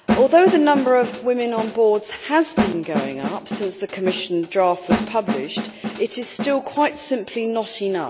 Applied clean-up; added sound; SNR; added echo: none; Snare drum; 6 dB; none.